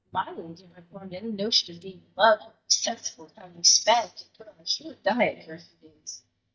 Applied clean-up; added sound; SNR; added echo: neural mask model DeepFilterNet 3.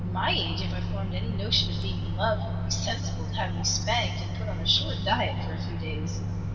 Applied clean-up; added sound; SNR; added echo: none; Microwave oven; -1 dB; reverberation time 2.6 s.